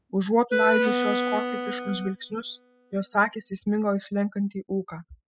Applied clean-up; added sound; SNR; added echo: classical method spectral subtraction.